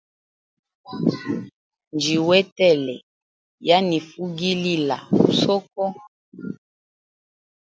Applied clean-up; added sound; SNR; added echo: none; none; none; none.